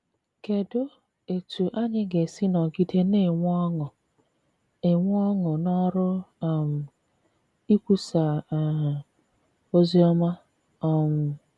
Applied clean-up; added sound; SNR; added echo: none; none; none; none.